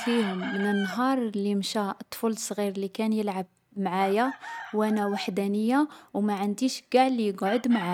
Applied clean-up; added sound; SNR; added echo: none; Chicken, rooster; 15 dB; none.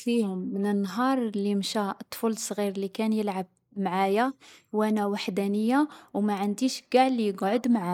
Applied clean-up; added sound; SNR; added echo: neural mask model Resemble Enhance denoiser.